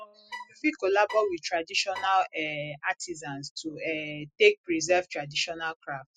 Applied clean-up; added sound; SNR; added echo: classical method spectral subtraction.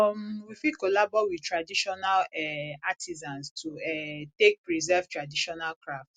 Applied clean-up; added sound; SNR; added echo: none; none; none; none.